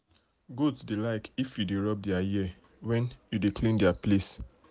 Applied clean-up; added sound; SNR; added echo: none; none; none; none.